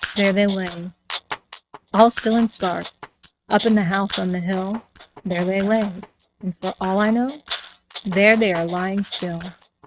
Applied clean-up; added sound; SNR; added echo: neural mask model RNNoise.